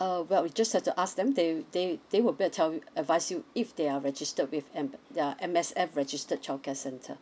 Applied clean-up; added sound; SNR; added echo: none; none; none; none.